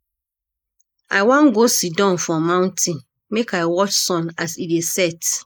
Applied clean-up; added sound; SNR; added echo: neural mask model Resemble Enhance denoiser.